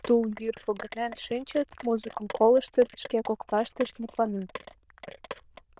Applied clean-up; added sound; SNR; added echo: neural diffusion model UNIVERSE++.